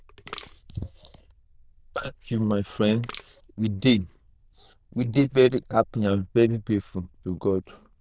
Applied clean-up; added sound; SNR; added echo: neural diffusion model UNIVERSE++.